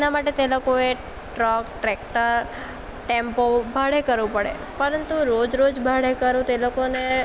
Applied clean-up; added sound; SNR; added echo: none; Aircraft; 19 dB; none.